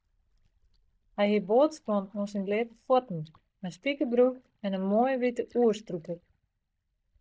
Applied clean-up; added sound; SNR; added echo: neural mask model DeepFilterNet 3.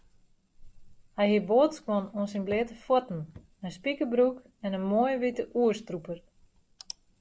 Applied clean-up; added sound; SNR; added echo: none; none; none; none.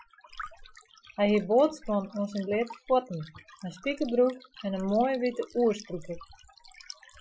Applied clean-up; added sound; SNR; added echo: classical method Wiener filter.